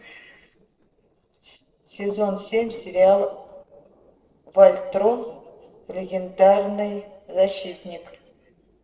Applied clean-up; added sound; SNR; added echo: neural separator model SepFormer DNS4.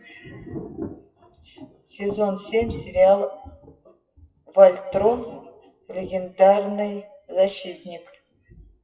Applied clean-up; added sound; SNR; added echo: classical method WPE with log-MMSE.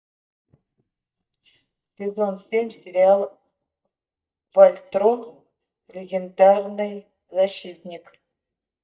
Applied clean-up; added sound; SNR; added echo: neural mask model DeepFilterNet 3.